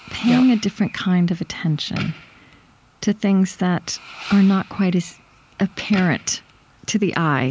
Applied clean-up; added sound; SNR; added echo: none; Fireworks; 19 dB; none.